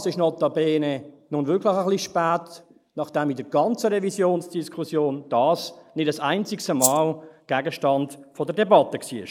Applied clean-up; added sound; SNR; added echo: neural mask model Resemble Enhance denoiser.